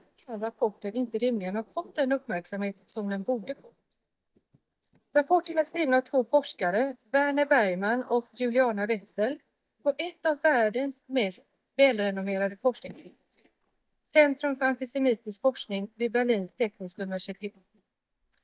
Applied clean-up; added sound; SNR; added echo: neural mask model DeepFilterNet 3.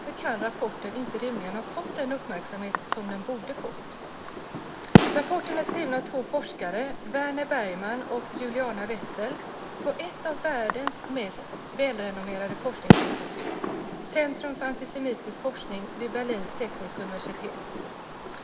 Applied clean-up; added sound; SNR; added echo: none; Fireworks; -3 dB; none.